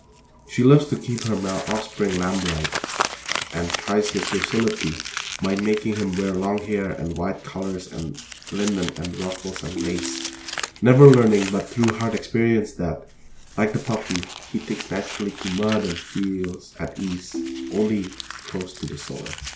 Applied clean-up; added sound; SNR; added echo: none; Ringtone + Crumpling, crinkling; 10 dB; none.